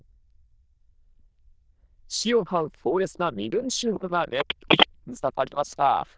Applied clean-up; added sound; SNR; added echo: neural diffusion model UNIVERSE++.